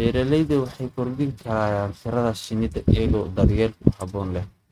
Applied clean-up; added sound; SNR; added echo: neural mask model RNNoise.